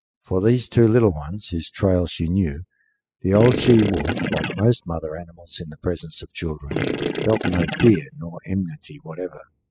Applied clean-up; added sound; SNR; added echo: classical method spectral subtraction.